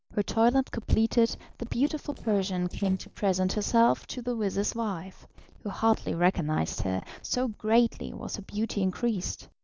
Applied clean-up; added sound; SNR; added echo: neural separator model SepFormer DNS4.